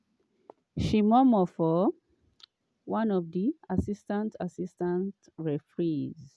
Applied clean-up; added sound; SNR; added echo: none; none; none; none.